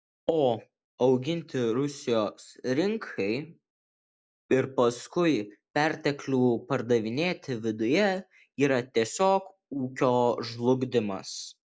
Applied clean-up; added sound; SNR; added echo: none; none; none; none.